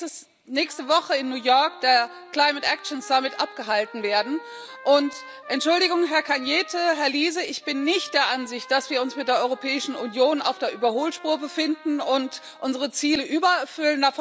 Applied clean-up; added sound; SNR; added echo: none; Trumpet; 20 dB; none.